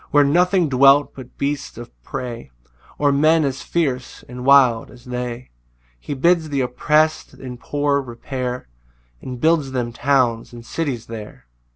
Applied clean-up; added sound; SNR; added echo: none; none; none; none.